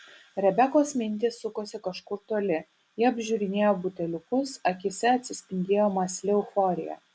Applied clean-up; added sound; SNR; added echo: none; none; none; none.